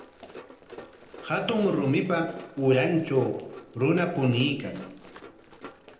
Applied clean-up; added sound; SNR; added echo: none; Run; 19 dB; reverberation time 0.8 s.